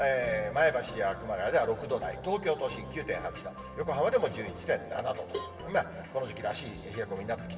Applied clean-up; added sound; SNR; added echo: none; Cowbell; 14 dB; reverberation time 2.0 s.